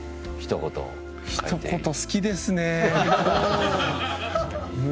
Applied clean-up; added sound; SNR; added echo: none; none; none; none.